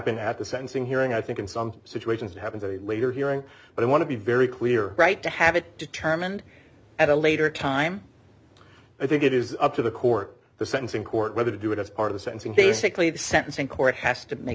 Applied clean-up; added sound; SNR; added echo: none; none; none; none.